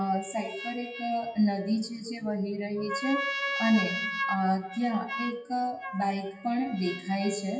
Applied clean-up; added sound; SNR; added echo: classical method WPE with log-MMSE.